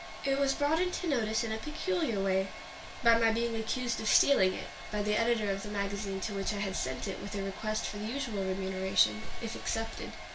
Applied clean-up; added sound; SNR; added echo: none; Domestic sounds, home sounds; 14 dB; reverberation time 0.3 s.